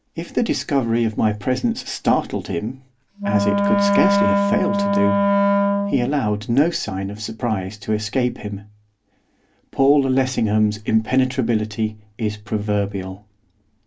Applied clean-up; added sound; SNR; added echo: none; Wind instrument, woodwind instrument; -3 dB; none.